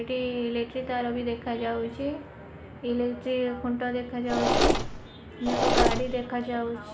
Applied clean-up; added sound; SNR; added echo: none; Mechanisms; -4 dB; reverberation time 1.9 s.